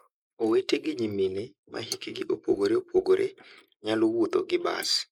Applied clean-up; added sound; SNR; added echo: neural mask model Resemble Enhance denoiser.